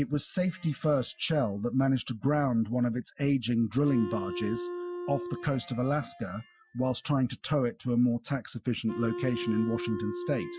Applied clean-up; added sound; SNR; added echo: classical method Wiener filter.